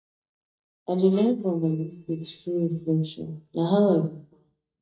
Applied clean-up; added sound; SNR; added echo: neural mask model DeepFilterNet 3.